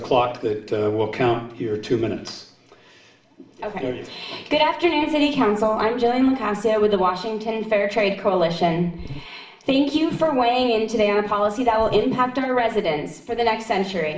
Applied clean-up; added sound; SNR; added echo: none; Buzz; 13 dB; reverberation time 0.6 s.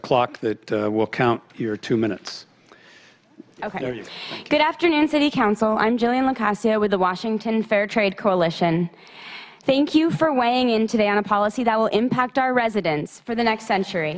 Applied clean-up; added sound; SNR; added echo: none; none; none; none.